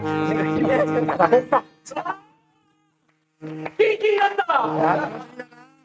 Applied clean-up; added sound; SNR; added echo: neural mask model RNNoise.